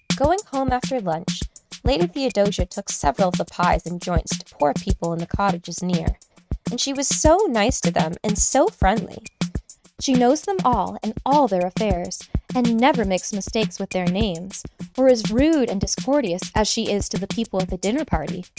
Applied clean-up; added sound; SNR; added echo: neural mask model RNNoise.